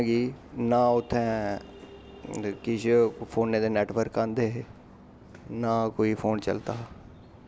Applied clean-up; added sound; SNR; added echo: none; none; none; none.